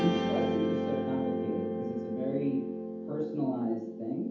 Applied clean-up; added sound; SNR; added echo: none; Guitar; 0 dB; reverberation time 0.7 s.